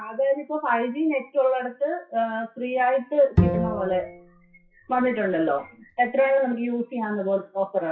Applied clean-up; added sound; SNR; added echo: classical method WPE with log-MMSE.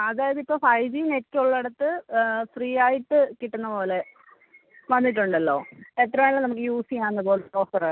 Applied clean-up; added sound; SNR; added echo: none; none; none; none.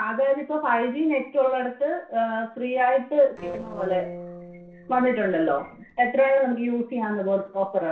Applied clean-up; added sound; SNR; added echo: neural separator model SepFormer DNS4.